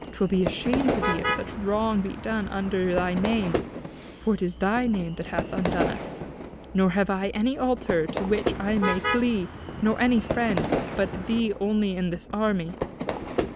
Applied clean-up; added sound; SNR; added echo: none; Motor vehicle (road) + Fire / Fireworks; 5 dB; none.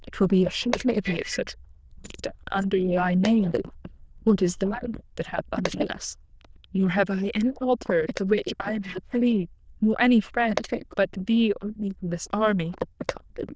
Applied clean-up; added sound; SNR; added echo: neural diffusion model UNIVERSE++.